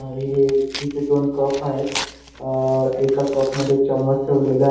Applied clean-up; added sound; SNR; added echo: none; Tearing; 16 dB; reverberation time 0.7 s.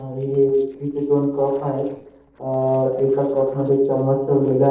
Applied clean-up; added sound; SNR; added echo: neural separator model SepFormer DNS4.